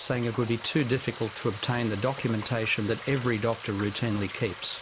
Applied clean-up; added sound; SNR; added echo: none; Frying (food); 14 dB; none.